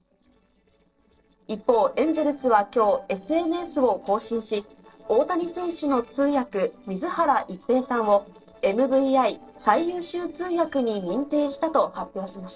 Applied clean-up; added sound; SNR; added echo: neural separator model SepFormer DNS4.